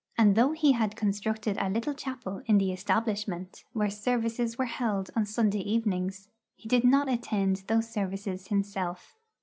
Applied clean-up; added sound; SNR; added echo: none; none; none; none.